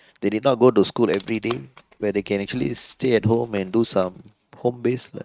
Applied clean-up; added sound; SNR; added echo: neural mask model RNNoise.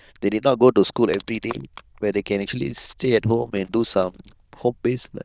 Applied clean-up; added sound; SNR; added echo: neural diffusion model UNIVERSE++.